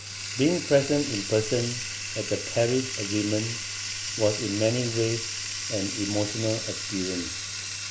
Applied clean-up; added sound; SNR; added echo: none; Bathtub (filling or washing); 5 dB; none.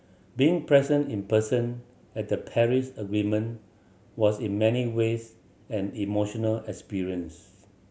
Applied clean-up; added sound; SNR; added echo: none; none; none; none.